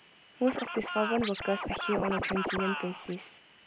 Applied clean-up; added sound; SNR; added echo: none; Scratching (performance technique); 3 dB; none.